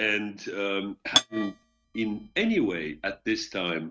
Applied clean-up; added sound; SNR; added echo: neural mask model RNNoise.